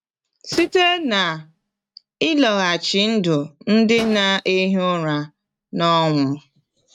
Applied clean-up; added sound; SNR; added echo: neural mask model RNNoise.